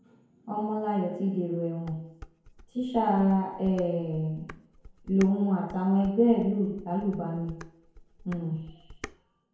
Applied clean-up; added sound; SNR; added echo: none; Dishes, pots, and pans; 20 dB; reverberation time 0.9 s.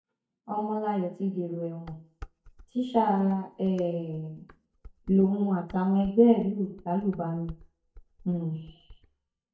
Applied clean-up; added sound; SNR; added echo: neural mask model DeepFilterNet 3.